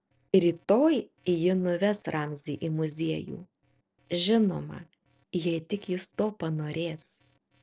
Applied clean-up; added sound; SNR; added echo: neural separator model SepFormer DNS4.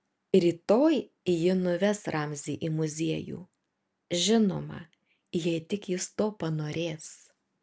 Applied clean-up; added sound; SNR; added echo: none; none; none; none.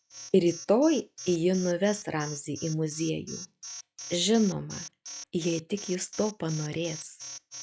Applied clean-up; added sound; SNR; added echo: classical method log-MMSE.